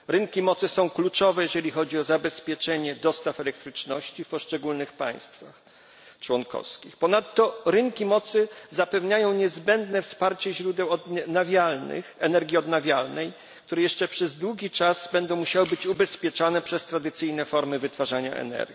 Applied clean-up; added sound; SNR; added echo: none; none; none; none.